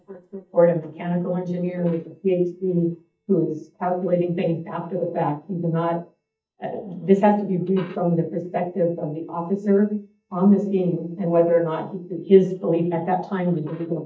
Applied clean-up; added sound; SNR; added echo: neural mask model DeepFilterNet 3.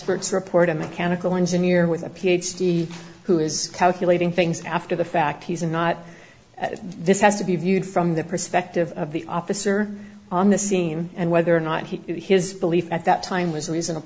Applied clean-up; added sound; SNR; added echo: none; none; none; none.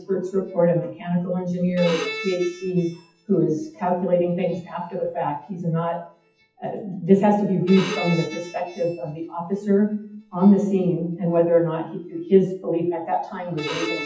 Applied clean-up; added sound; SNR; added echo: classical method WPE with log-MMSE.